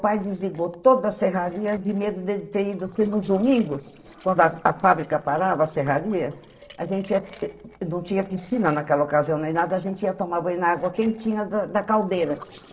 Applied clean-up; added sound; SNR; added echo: neural separator model SepFormer DNS4.